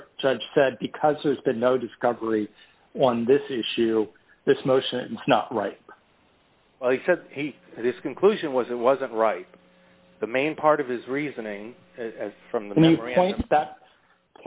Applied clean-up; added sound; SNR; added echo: none; Whoosh, swoosh, swish; 16 dB; none.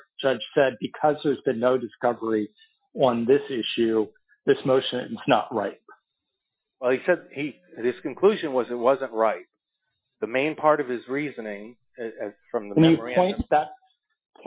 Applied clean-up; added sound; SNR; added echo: classical method Wiener filter.